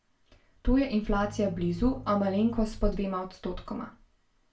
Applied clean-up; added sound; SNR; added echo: none; Bowed string instrument; 16 dB; reverberation time 0.3 s.